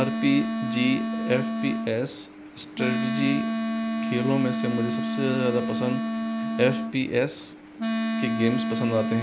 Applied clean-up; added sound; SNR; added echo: none; Wind instrument, woodwind instrument; 1 dB; none.